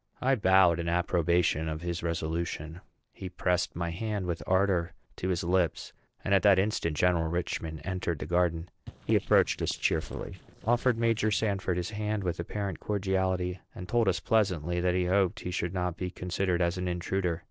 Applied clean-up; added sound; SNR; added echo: neural separator model SepFormer DNS4.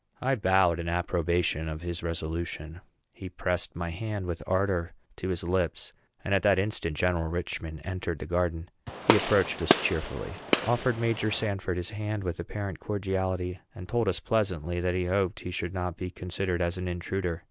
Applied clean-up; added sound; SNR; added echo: none; Gunshot, gunfire; 1 dB; none.